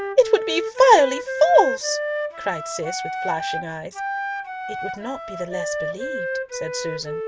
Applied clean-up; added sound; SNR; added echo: none; Wind instrument, woodwind instrument; 6 dB; none.